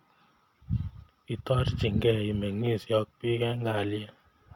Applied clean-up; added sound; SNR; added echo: none; none; none; none.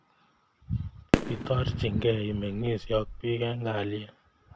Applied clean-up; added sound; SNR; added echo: none; Fireworks; 2 dB; none.